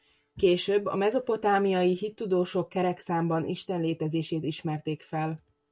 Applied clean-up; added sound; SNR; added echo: none; none; none; none.